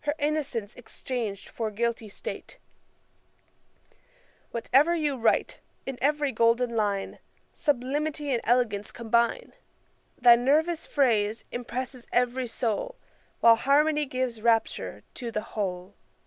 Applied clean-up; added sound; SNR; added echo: none; none; none; none.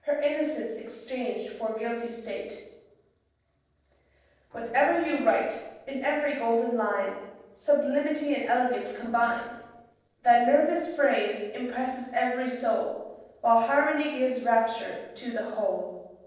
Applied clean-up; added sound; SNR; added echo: neural separator model SepFormer DNS4.